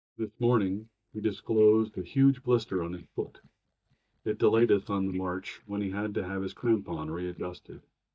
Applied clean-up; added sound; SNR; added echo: neural mask model DeepFilterNet 3.